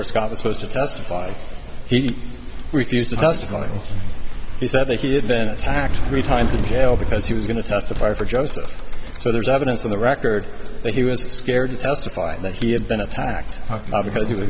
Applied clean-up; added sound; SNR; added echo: none; Sliding door; -1 dB; none.